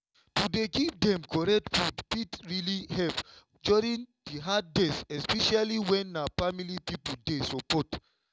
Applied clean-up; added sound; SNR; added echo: none; none; none; none.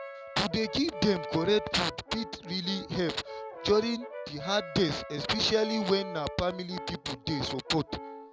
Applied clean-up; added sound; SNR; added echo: none; Brass instrument; 11 dB; none.